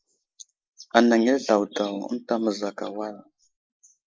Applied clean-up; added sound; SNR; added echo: neural mask model Resemble Enhance denoiser.